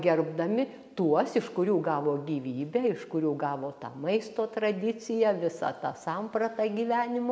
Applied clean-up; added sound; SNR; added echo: none; none; none; none.